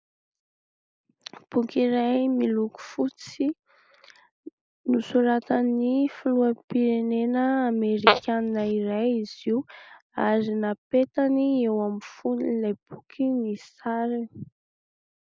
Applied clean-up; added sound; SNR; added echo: neural mask model Resemble Enhance denoiser.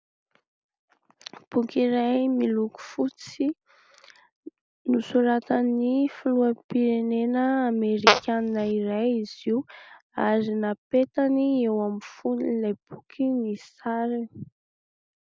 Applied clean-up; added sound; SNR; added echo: none; Fart; -1 dB; none.